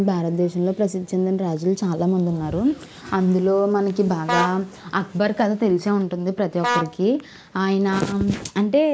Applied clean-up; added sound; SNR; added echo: none; Vehicle horn, car horn, honking; 8 dB; none.